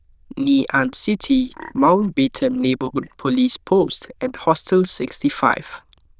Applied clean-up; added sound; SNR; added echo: neural diffusion model UNIVERSE++.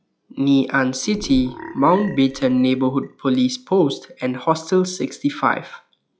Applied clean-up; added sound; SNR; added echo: classical method log-MMSE.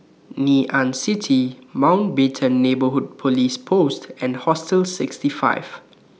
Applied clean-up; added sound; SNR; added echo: none; none; none; none.